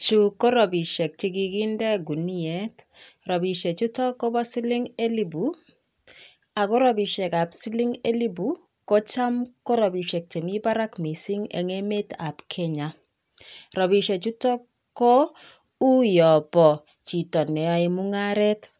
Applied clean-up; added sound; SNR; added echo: none; none; none; none.